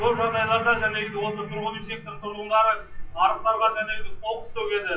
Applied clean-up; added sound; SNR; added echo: classical method WPE with log-MMSE.